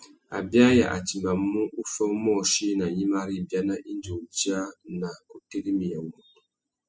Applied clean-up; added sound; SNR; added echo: classical method spectral subtraction.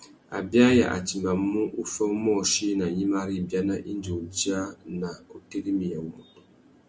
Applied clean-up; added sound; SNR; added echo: none; Bowed string instrument; 19 dB; none.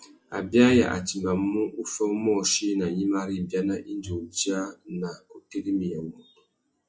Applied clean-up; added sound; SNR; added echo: classical method log-MMSE.